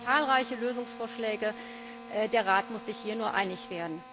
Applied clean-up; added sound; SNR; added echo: none; Wind instrument, woodwind instrument + Drill; 14 dB; none.